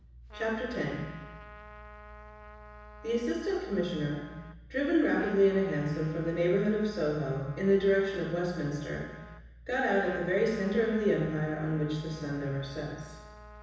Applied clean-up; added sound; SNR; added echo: none; Trumpet; 20 dB; reverberation time 1.1 s.